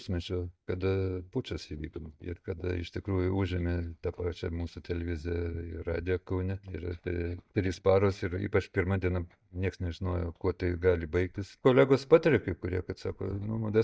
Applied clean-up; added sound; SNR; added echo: neural mask model DeepFilterNet 3.